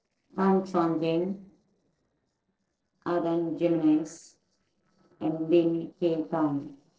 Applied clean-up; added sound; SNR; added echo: neural separator model SepFormer DNS4.